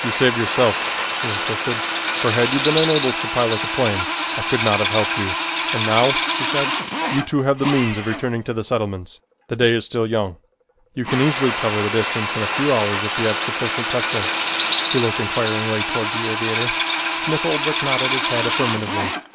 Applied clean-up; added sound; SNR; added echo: none; Drill; 0 dB; none.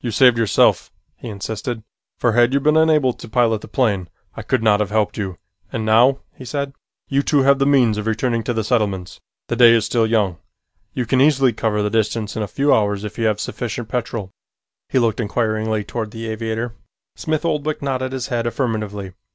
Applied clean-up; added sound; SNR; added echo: none; none; none; none.